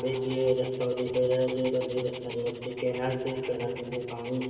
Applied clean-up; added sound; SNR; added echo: none; Dog; 17 dB; reverberation time 2.6 s.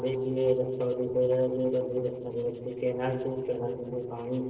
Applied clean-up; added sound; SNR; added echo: neural separator model SepFormer DNS4.